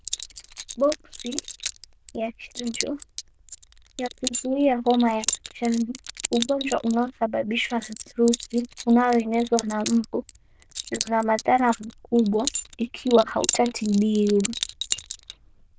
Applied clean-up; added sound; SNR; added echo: neural diffusion model UNIVERSE++.